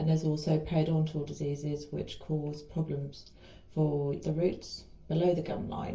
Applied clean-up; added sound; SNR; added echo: none; none; none; reverberation time 0.3 s.